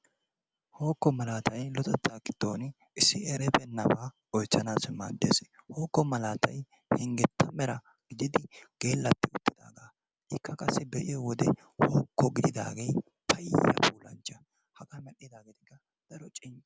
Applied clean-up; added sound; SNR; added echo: none; none; none; none.